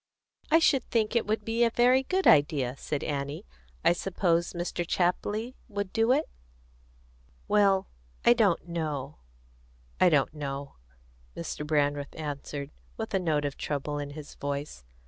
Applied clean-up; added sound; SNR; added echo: none; none; none; none.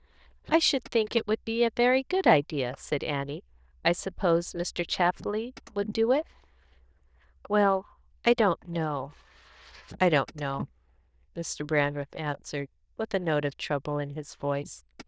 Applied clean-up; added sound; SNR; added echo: neural diffusion model UNIVERSE++.